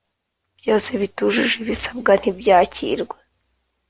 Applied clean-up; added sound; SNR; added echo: none; none; none; none.